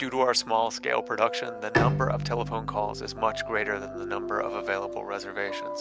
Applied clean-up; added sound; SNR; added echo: none; Bowed string instrument; 6 dB; none.